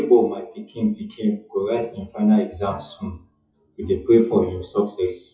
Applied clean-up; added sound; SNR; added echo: classical method WPE with log-MMSE.